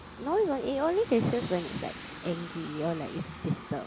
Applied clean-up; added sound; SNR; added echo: none; Aircraft; 12 dB; none.